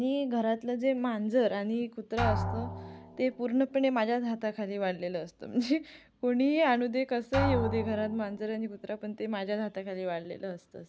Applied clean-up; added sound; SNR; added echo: none; Drum; 9 dB; none.